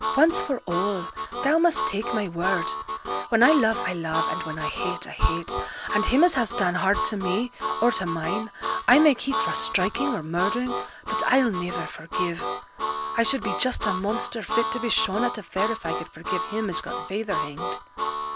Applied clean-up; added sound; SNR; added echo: none; Harmonica; 4 dB; none.